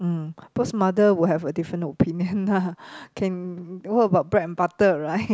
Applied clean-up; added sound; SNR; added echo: none; none; none; none.